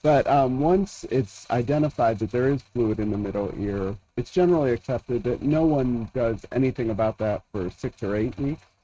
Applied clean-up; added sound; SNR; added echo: neural mask model RNNoise.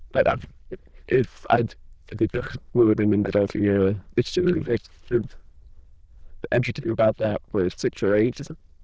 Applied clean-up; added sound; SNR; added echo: neural diffusion model UNIVERSE++.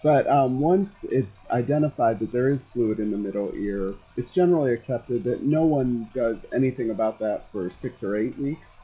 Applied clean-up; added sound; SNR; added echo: classical method log-MMSE.